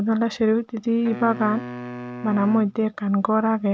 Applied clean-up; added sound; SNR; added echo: none; Wind instrument, woodwind instrument; 14 dB; none.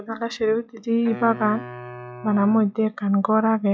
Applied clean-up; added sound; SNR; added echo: classical method log-MMSE.